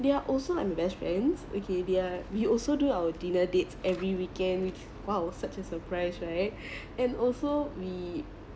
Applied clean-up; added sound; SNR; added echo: none; none; none; none.